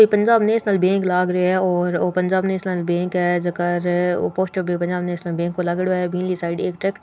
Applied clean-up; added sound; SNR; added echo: none; none; none; none.